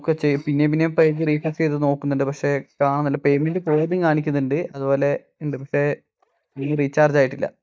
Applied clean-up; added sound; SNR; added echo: neural mask model DeepFilterNet 3.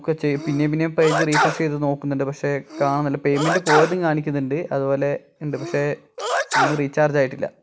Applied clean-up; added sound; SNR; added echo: none; Sneeze; 5 dB; none.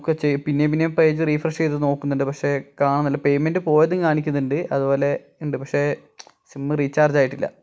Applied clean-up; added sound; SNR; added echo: none; none; none; none.